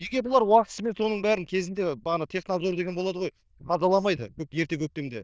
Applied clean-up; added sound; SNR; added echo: neural diffusion model UNIVERSE++.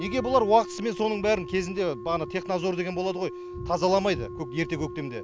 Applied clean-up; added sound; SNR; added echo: none; Wind instrument, woodwind instrument; 12 dB; none.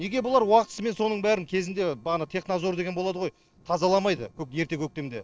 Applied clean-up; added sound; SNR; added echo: neural separator model SepFormer DNS4.